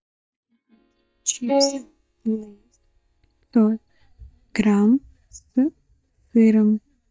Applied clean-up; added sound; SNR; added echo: neural mask model DeepFilterNet 3.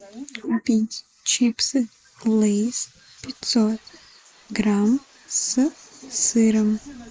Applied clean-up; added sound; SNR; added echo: neural mask model Resemble Enhance denoiser.